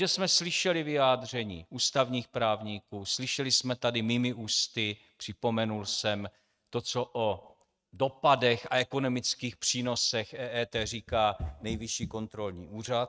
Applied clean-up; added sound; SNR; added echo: neural mask model RNNoise.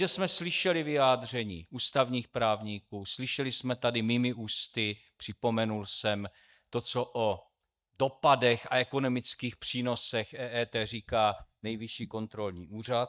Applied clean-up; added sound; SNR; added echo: neural mask model DeepFilterNet 3.